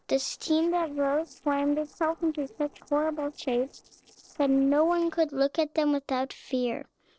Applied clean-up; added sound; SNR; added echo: neural separator model SepFormer DNS4.